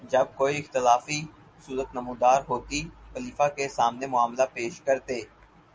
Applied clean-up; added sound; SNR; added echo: none; none; none; none.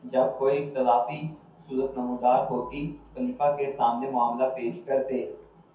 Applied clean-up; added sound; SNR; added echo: none; none; none; reverberation time 0.5 s.